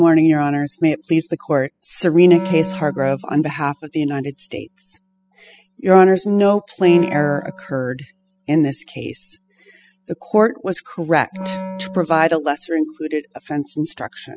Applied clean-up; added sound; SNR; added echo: classical method spectral subtraction.